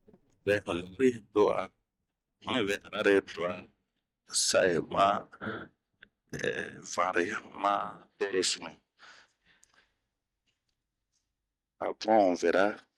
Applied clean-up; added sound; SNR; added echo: neural mask model DeepFilterNet 3.